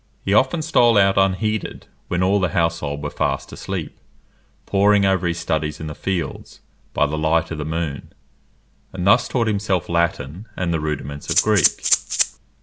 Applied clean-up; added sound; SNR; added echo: none; Rattle (instrument); 0 dB; none.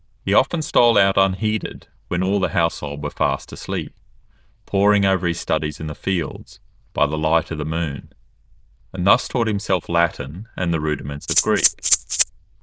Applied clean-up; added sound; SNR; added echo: neural diffusion model UNIVERSE++.